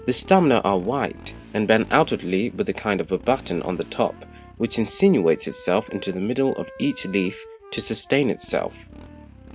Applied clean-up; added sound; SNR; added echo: none; Motorcycle + Wind instrument, woodwind instrument; 19 dB; none.